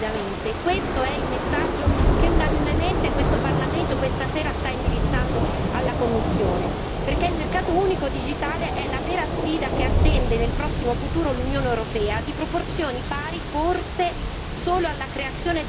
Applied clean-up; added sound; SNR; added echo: none; Thunder / Rain; -3 dB; reverberation time 0.3 s.